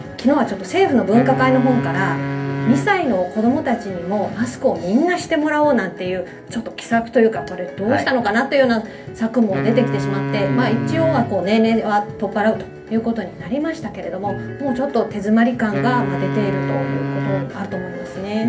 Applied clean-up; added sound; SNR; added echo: none; Wind instrument, woodwind instrument; 5 dB; reverberation time 0.3 s.